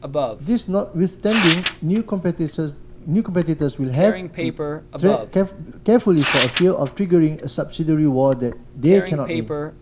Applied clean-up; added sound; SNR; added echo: none; Tearing; 7 dB; none.